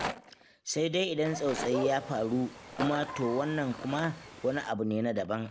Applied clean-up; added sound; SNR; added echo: none; Rattle + Bird; 9 dB; none.